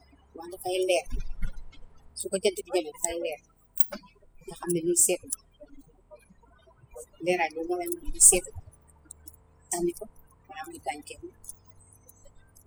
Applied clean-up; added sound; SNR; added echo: classical method spectral subtraction.